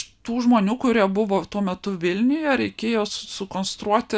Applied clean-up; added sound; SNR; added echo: none; none; none; none.